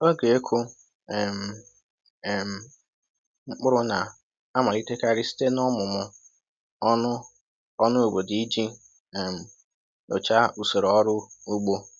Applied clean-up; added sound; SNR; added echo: none; none; none; none.